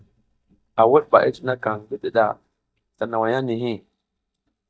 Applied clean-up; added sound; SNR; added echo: neural mask model DeepFilterNet 3.